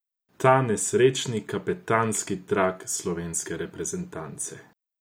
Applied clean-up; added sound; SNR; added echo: none; none; none; none.